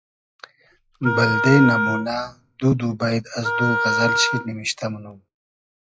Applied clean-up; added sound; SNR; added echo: classical method log-MMSE.